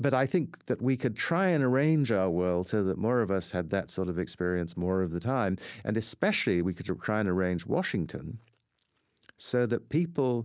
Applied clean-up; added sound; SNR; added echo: none; none; none; none.